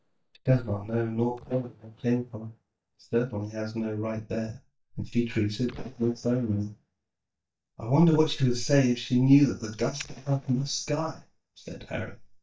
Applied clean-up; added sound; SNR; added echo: neural mask model DeepFilterNet 3.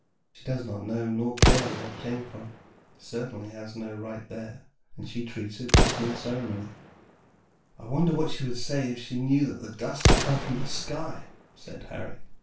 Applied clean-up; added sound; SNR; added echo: none; Explosion; -1 dB; reverberation time 0.3 s.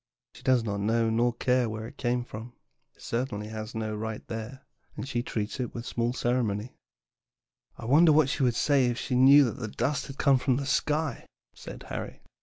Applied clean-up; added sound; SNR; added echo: none; none; none; none.